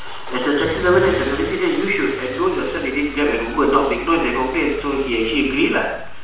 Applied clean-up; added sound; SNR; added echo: none; Engine starting / Car; 13 dB; reverberation time 0.7 s.